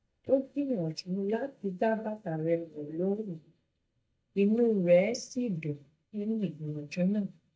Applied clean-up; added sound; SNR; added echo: neural mask model DeepFilterNet 3.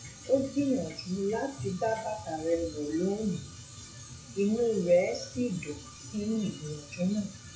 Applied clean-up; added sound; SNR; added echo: classical method WPE with log-MMSE.